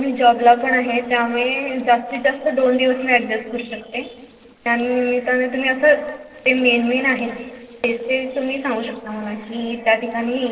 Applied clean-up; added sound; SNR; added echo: neural separator model SepFormer DNS4.